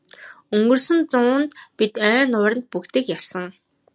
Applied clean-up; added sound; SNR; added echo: none; none; none; none.